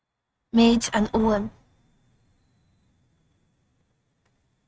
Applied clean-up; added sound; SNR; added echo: neural mask model RNNoise.